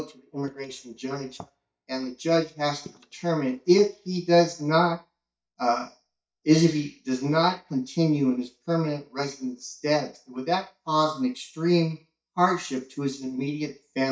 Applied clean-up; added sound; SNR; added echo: neural mask model DeepFilterNet 3.